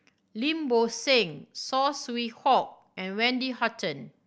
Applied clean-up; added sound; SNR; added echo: none; none; none; none.